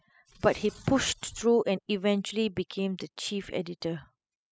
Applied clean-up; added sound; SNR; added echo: classical method spectral subtraction.